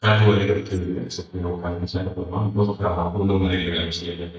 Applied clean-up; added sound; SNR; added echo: neural mask model DeepFilterNet 3.